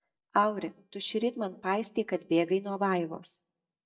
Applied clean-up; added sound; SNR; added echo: neural mask model DeepFilterNet 3.